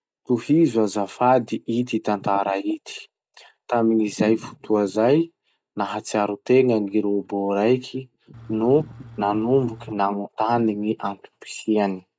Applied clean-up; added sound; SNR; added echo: none; Engine / Truck; 19 dB; none.